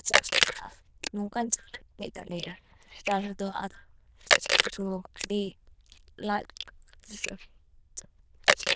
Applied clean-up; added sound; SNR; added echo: neural diffusion model UNIVERSE++.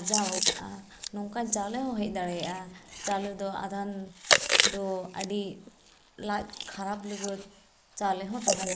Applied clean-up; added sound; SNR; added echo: neural mask model Resemble Enhance denoiser.